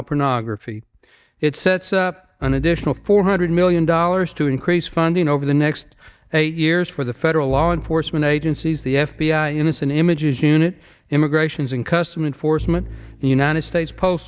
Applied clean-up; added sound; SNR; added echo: neural mask model DeepFilterNet 3.